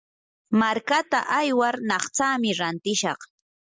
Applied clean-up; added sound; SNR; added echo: none; none; none; none.